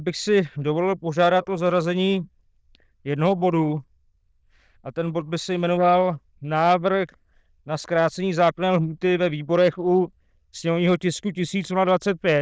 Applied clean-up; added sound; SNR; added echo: neural diffusion model UNIVERSE++.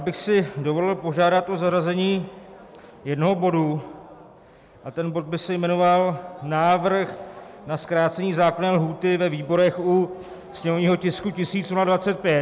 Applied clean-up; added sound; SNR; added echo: none; none; none; none.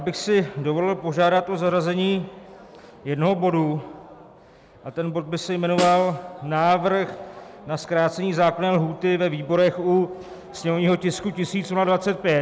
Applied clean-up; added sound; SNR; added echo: none; Snare drum; 14 dB; none.